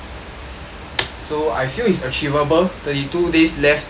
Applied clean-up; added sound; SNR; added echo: none; none; none; none.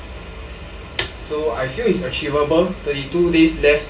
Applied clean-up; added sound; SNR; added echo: none; none; none; reverberation time 0.3 s.